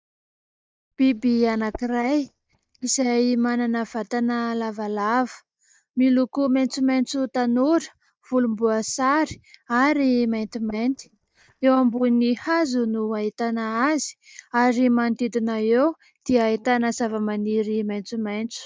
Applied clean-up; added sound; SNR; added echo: neural mask model DeepFilterNet 3.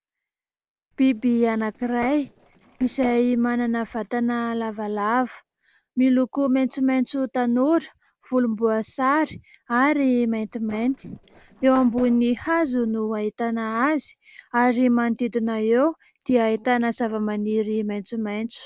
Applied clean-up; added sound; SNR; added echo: neural separator model SepFormer DNS4.